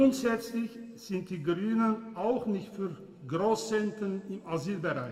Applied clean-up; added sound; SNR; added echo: none; none; none; reverberation time 1.1 s.